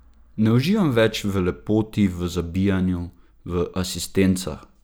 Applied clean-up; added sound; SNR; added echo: none; none; none; none.